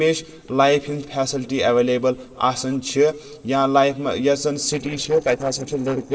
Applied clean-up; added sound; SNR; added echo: neural separator model SepFormer DNS4.